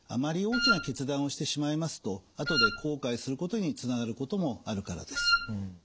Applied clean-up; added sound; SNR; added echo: none; Wind instrument, woodwind instrument; -3 dB; none.